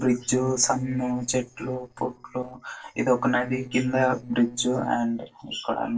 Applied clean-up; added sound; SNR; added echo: neural separator model SepFormer DNS4.